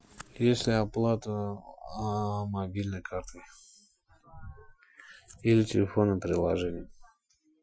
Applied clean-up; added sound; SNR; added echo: classical method Wiener filter.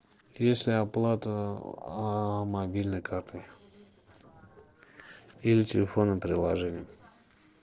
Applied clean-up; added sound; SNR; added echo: neural separator model SepFormer DNS4.